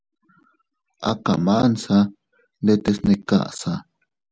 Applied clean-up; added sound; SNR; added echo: none; none; none; none.